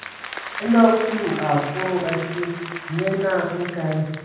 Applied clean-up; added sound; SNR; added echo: none; Applause; 11 dB; reverberation time 1.2 s.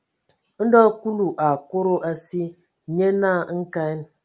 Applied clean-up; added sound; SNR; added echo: none; none; none; none.